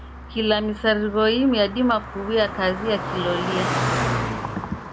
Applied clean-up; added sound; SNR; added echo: none; Car passing by; 5 dB; none.